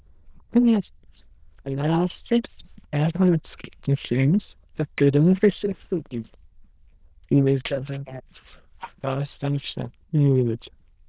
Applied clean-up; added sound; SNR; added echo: neural diffusion model UNIVERSE++.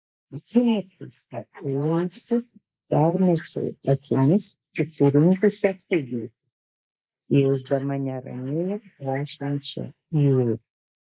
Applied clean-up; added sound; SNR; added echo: neural mask model Resemble Enhance denoiser.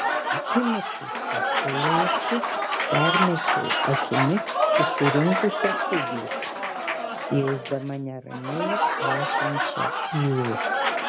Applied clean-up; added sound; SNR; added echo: none; Applause / Crowd; -3 dB; none.